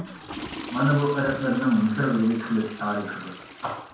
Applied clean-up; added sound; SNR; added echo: none; Toilet flush / Water; 13 dB; reverberation time 0.5 s.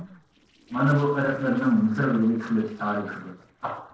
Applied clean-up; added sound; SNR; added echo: neural separator model SepFormer DNS4.